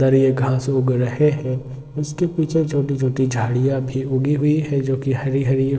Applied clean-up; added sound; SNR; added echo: neural separator model SepFormer DNS4.